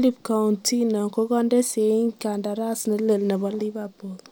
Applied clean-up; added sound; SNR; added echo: none; none; none; none.